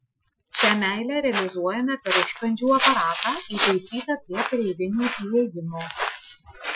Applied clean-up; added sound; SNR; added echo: classical method Wiener filter.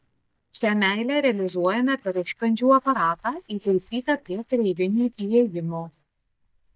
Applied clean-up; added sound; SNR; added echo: neural mask model DeepFilterNet 3.